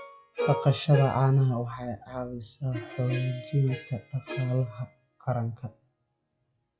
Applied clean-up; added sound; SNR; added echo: classical method WPE with log-MMSE.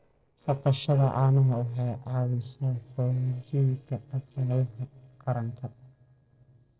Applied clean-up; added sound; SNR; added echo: neural separator model SepFormer DNS4.